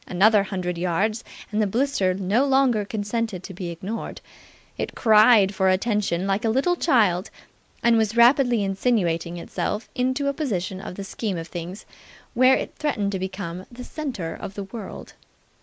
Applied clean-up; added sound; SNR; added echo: none; none; none; none.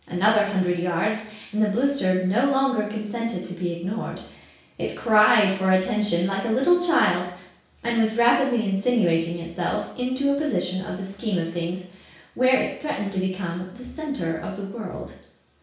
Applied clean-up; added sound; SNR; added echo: none; none; none; reverberation time 0.6 s.